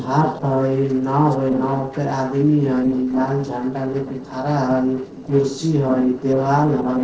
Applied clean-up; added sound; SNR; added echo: neural separator model SepFormer DNS4.